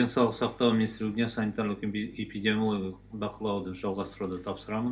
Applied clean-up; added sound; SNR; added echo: none; none; none; reverberation time 0.2 s.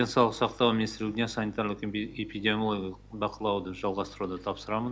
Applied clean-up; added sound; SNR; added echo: none; none; none; none.